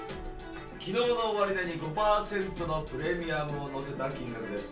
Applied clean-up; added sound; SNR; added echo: none; none; none; reverberation time 0.3 s.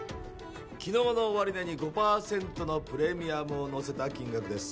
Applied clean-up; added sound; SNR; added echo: none; none; none; none.